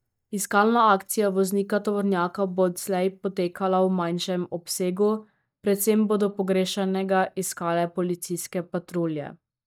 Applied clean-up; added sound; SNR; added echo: neural mask model DeepFilterNet 3.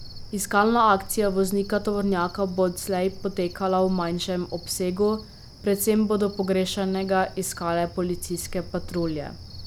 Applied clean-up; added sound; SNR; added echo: none; Cricket; 15 dB; none.